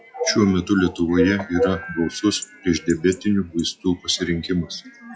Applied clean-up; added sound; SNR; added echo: classical method log-MMSE.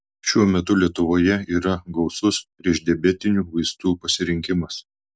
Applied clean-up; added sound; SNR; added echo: none; none; none; none.